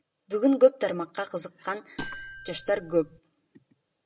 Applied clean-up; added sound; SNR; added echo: none; Marimba, xylophone; 13 dB; none.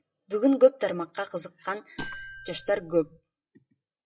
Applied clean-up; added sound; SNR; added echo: classical method log-MMSE.